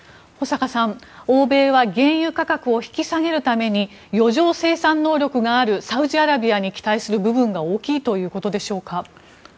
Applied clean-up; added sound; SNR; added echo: none; none; none; none.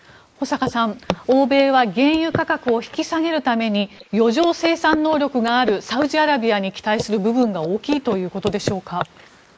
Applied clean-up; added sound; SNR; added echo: neural mask model Resemble Enhance denoiser.